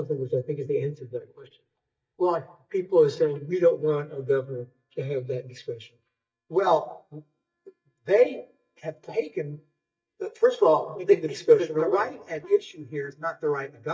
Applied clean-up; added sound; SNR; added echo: neural mask model DeepFilterNet 3.